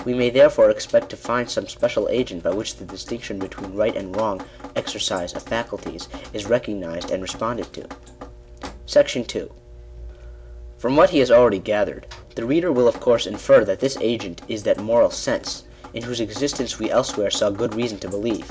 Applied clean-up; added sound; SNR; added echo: none; Drip; 18 dB; none.